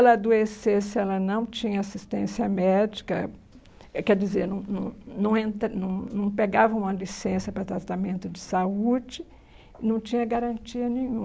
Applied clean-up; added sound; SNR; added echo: none; none; none; none.